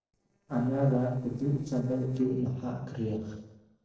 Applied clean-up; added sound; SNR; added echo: neural separator model SepFormer DNS4.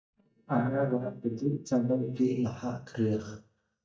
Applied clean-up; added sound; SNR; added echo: neural mask model DeepFilterNet 3.